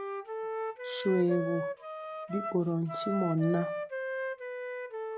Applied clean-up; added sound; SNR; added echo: none; Wind instrument, woodwind instrument; 4 dB; none.